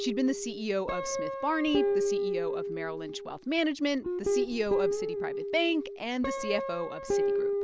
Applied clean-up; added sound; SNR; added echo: none; Guitar; 0 dB; none.